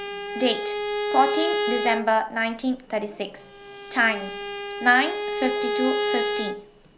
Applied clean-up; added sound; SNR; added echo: none; Bowed string instrument; 3 dB; none.